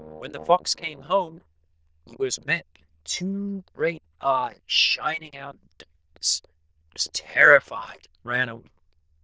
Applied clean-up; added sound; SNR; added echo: neural diffusion model UNIVERSE++.